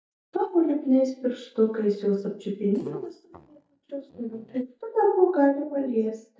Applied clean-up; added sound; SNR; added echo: neural mask model DeepFilterNet 3.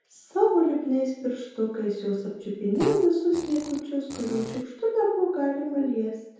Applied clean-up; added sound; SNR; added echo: none; Fart; 12 dB; reverberation time 0.8 s.